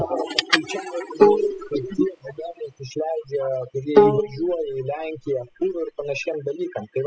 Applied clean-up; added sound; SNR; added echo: classical method spectral subtraction.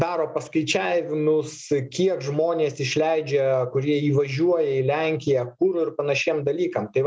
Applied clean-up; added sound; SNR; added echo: none; none; none; none.